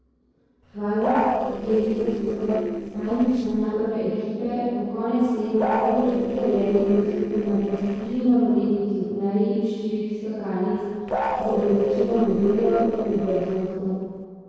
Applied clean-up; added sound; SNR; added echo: neural separator model SepFormer DNS4.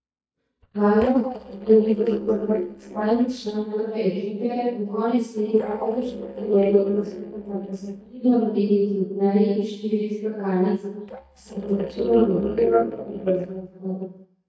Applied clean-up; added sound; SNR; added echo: neural mask model DeepFilterNet 3.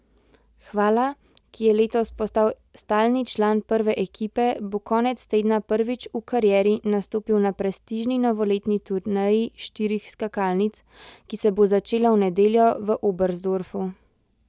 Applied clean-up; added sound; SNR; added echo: none; none; none; none.